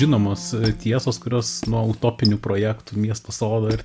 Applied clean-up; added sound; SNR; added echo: none; Bowed string instrument + Squeak; 13 dB; none.